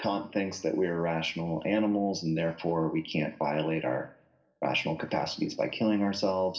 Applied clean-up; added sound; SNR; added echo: none; none; none; reverberation time 0.7 s.